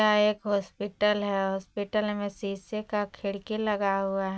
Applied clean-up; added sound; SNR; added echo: none; none; none; none.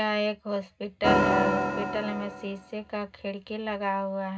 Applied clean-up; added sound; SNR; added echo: none; Organ; -3 dB; reverberation time 0.2 s.